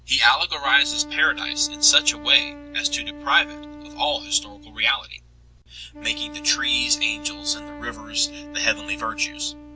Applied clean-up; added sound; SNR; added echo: none; Wind instrument, woodwind instrument; 15 dB; none.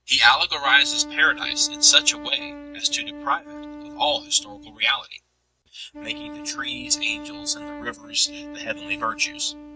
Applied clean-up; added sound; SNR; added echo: neural mask model RNNoise.